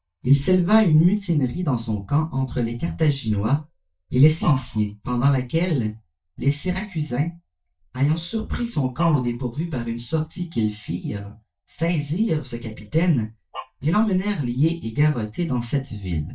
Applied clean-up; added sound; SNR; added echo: neural mask model DeepFilterNet 3.